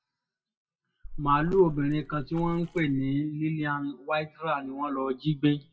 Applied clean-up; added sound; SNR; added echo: classical method WPE with log-MMSE.